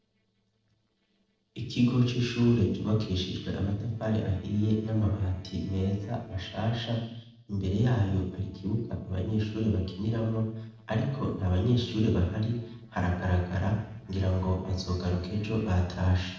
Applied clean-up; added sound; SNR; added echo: neural separator model SepFormer DNS4.